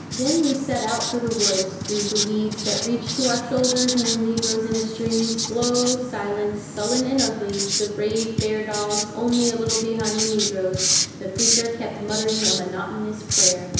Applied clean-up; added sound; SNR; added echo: none; Writing; 2 dB; reverberation time 1.0 s.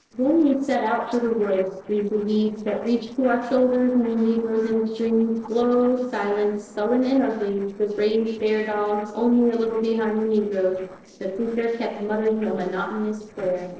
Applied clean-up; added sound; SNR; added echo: neural separator model SepFormer DNS4.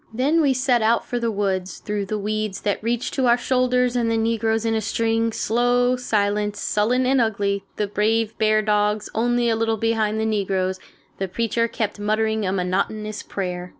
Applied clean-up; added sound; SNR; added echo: none; none; none; none.